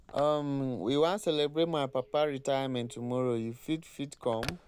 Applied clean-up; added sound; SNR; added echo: none; Telephone; 19 dB; none.